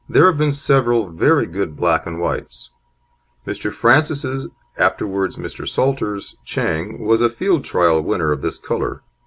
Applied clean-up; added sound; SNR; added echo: none; none; none; none.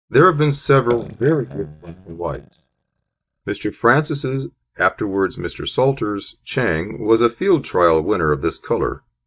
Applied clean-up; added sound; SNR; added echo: neural mask model DeepFilterNet 3.